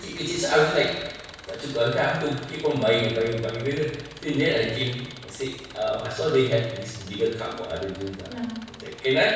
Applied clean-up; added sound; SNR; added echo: none; Engine; 19 dB; reverberation time 1.1 s.